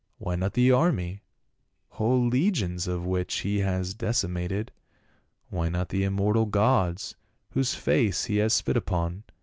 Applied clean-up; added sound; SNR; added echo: none; none; none; none.